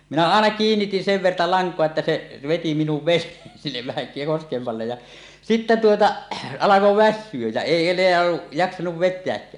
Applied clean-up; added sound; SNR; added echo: none; none; none; none.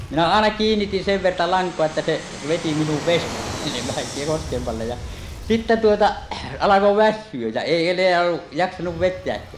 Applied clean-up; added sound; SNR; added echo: none; Fixed-wing aircraft, airplane + Fire; 13 dB; none.